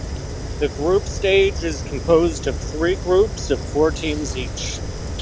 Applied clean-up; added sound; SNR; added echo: none; Fire; 6 dB; none.